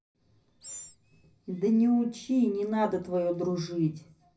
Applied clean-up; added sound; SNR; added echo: none; Animal; 19 dB; reverberation time 0.4 s.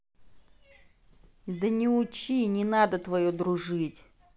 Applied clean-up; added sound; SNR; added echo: none; none; none; none.